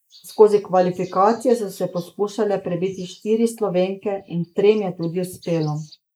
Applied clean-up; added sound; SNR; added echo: neural mask model Resemble Enhance denoiser.